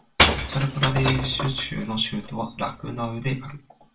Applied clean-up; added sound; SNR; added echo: none; Shatter / Crushing; 0 dB; reverberation time 0.3 s.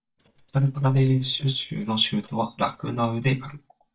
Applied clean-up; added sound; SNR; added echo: neural mask model DeepFilterNet 3.